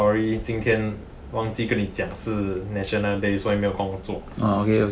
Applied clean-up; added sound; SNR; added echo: none; none; none; none.